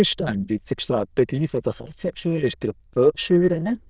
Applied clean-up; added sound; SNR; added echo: neural diffusion model UNIVERSE++.